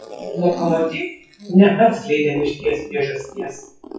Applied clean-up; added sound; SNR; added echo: classical method WPE with log-MMSE.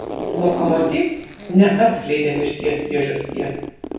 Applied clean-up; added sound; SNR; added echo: none; Zipper (clothing); 8 dB; reverberation time 0.6 s.